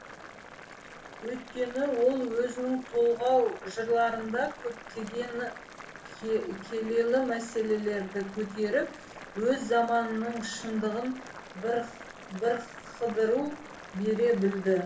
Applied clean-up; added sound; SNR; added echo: none; Boiling; 16 dB; reverberation time 0.2 s.